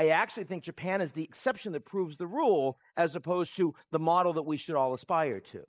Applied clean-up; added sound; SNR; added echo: neural mask model Resemble Enhance denoiser.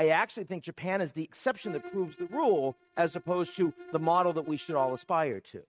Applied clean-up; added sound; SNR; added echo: neural mask model RNNoise.